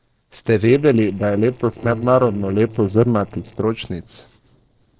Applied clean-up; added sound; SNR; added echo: neural separator model SepFormer DNS4.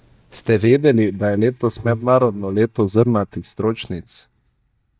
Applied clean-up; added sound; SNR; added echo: neural mask model DeepFilterNet 3.